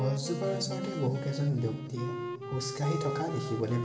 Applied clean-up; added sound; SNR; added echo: none; Wind instrument, woodwind instrument; 7 dB; reverberation time 2.4 s.